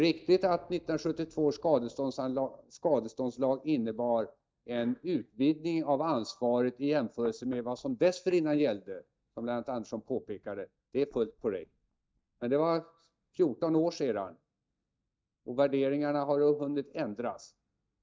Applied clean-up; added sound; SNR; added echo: neural mask model DeepFilterNet 3.